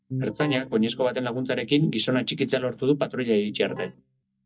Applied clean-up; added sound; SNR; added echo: neural mask model DeepFilterNet 3.